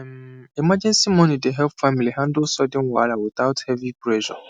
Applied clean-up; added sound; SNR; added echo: none; none; none; none.